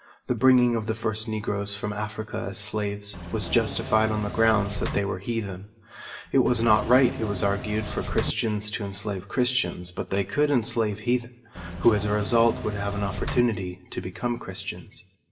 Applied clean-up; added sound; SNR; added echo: none; Engine / Mechanisms; 7 dB; reverberation time 0.7 s.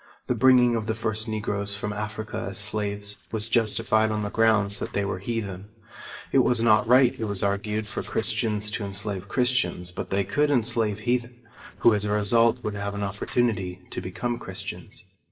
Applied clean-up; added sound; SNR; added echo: neural separator model SepFormer DNS4.